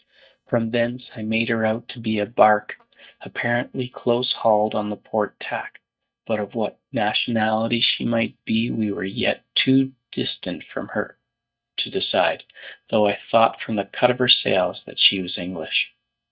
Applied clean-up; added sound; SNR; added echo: neural mask model DeepFilterNet 3.